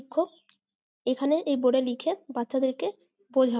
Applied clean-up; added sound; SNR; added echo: none; none; none; none.